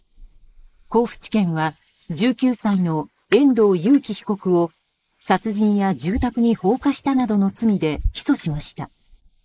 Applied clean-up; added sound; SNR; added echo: neural mask model Resemble Enhance denoiser.